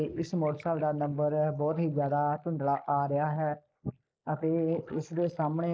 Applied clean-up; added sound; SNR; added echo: neural mask model Resemble Enhance denoiser.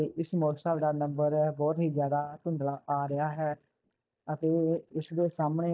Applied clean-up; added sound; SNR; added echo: neural mask model DeepFilterNet 3.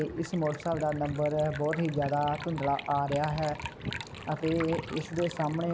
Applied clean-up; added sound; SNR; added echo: none; Liquid; 14 dB; none.